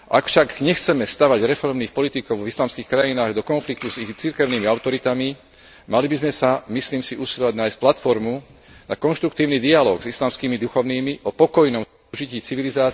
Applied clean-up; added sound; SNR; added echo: none; none; none; none.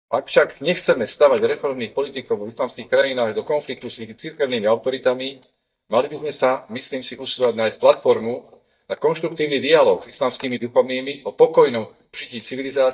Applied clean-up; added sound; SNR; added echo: neural mask model DeepFilterNet 3.